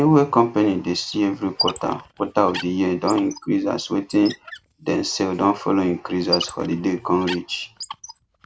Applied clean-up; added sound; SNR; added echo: none; Squeak; 13 dB; none.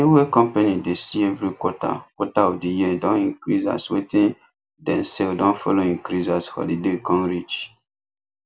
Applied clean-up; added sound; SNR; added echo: none; none; none; none.